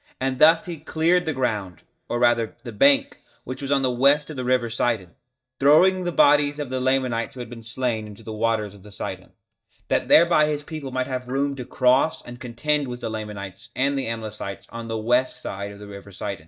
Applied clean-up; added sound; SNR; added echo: neural mask model DeepFilterNet 3.